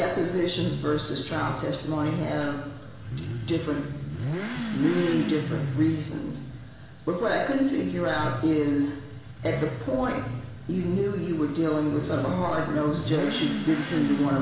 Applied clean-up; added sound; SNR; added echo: none; Motorcycle / Accelerating, revving, vroom; 7 dB; reverberation time 1.1 s.